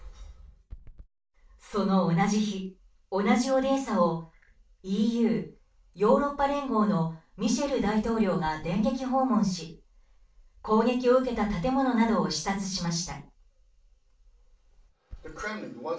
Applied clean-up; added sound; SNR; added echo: none; Run; 17 dB; reverberation time 0.3 s.